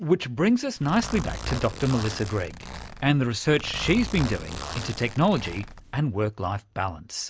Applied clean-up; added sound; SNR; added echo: none; Zipper (clothing); 10 dB; none.